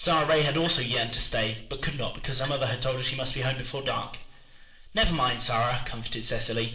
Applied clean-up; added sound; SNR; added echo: neural separator model SepFormer DNS4.